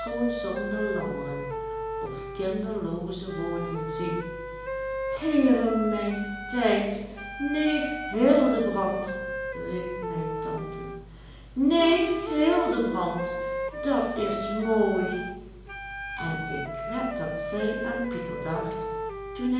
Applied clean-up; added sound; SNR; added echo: none; Wind instrument, woodwind instrument; 7 dB; reverberation time 1.0 s.